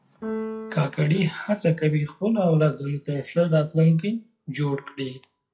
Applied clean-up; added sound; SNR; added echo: classical method log-MMSE.